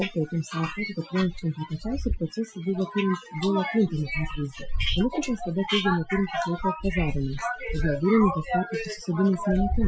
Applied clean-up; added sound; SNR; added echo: classical method Wiener filter.